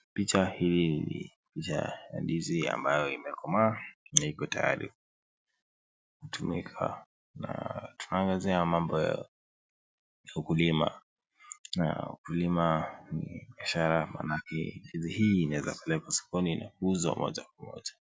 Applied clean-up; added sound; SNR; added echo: none; none; none; none.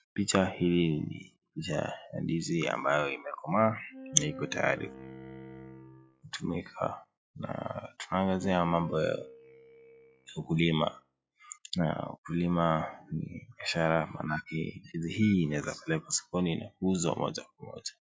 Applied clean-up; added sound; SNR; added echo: classical method log-MMSE.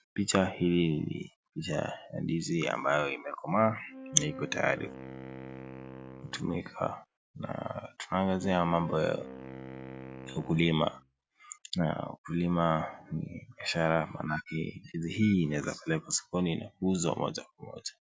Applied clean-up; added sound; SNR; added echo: none; Wind instrument, woodwind instrument; 14 dB; none.